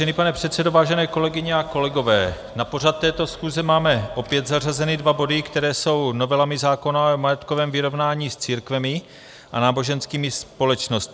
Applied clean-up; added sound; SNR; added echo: none; none; none; none.